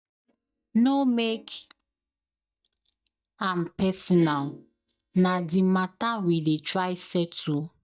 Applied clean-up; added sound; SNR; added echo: neural mask model DeepFilterNet 3.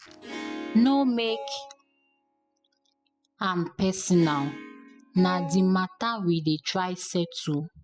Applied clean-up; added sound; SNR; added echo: classical method spectral subtraction.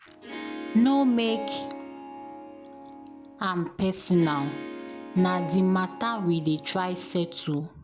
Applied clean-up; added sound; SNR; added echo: none; Harp; 11 dB; none.